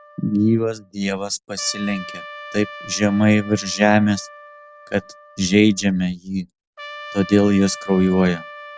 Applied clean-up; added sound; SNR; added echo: none; Trumpet; 18 dB; none.